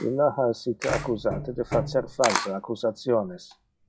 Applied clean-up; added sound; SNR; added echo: classical method log-MMSE.